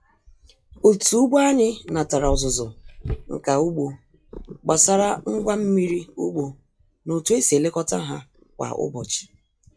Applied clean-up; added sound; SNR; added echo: classical method log-MMSE.